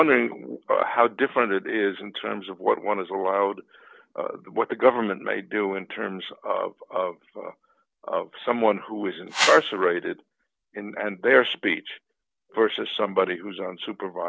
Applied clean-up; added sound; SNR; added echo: none; Whoosh, swoosh, swish; 2 dB; none.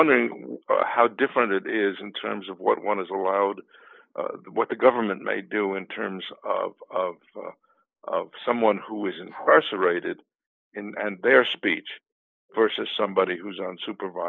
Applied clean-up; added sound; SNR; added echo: neural mask model Resemble Enhance denoiser.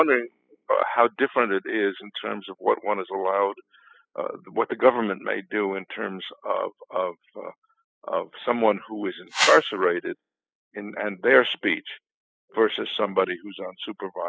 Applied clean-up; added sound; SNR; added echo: classical method spectral subtraction.